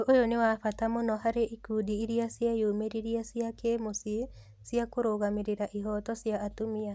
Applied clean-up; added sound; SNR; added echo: none; none; none; none.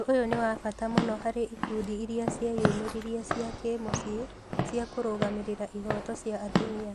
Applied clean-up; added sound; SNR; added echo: none; Walk, footsteps / Siren; 3 dB; none.